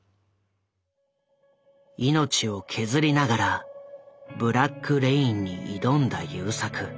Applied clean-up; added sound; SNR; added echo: none; none; none; none.